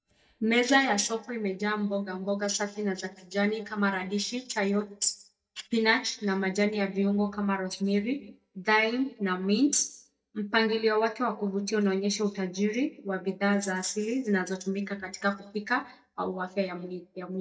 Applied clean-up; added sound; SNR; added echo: neural mask model DeepFilterNet 3.